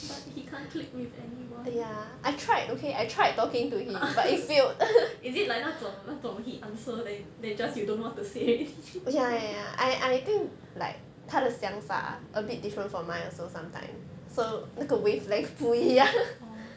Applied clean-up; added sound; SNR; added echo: none; none; none; none.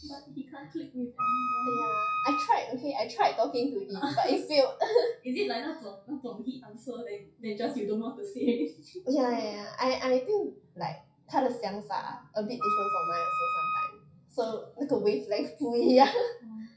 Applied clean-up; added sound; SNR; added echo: classical method WPE with log-MMSE.